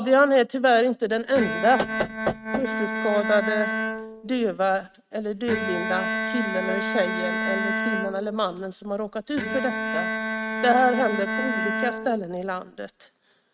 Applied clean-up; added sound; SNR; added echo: neural mask model RNNoise.